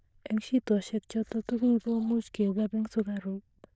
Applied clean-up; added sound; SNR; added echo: neural diffusion model UNIVERSE++.